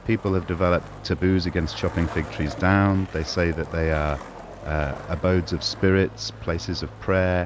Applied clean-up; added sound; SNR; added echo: none; Skateboard + Accelerating, revving, vroom; 15 dB; none.